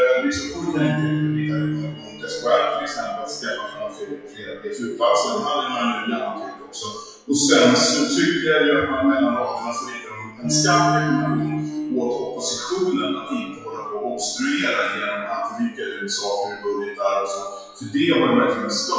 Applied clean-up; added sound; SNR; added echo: classical method WPE with log-MMSE.